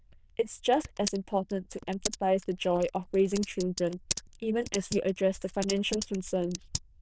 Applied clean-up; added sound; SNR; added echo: neural diffusion model UNIVERSE++.